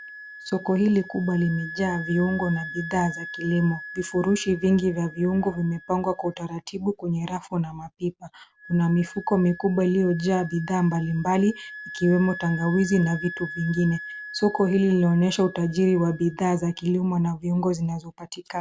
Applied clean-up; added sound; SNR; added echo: none; Wind instrument, woodwind instrument; 16 dB; none.